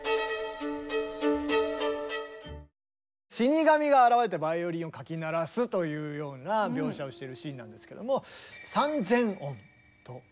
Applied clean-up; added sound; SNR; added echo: none; none; none; none.